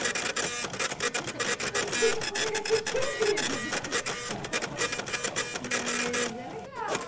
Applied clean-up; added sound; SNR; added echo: none; Printer; -3 dB; reverberation time 0.3 s.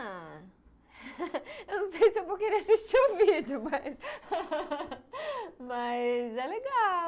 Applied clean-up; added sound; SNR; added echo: none; none; none; none.